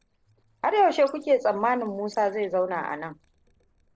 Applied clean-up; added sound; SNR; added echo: neural separator model SepFormer DNS4.